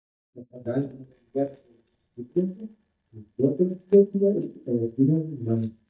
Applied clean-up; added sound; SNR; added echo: neural mask model DeepFilterNet 3.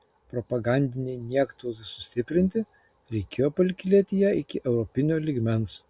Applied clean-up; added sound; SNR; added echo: none; none; none; none.